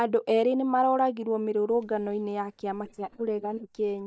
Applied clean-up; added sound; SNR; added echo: neural mask model DeepFilterNet 3.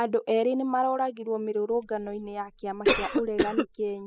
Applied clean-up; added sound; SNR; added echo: classical method spectral subtraction.